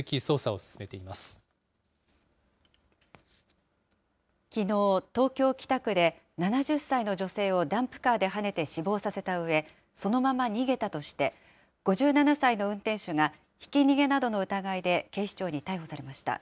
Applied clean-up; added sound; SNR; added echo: none; none; none; none.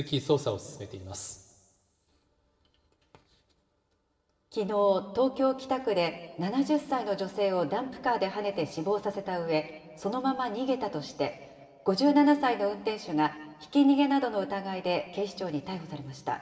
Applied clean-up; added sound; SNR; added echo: none; none; none; reverberation time 1.6 s.